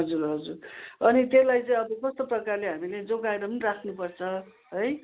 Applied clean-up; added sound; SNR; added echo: none; none; none; none.